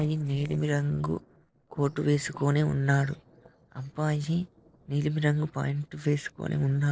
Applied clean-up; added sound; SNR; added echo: neural separator model SepFormer DNS4.